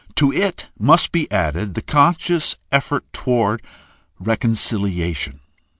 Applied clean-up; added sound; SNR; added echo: none; none; none; none.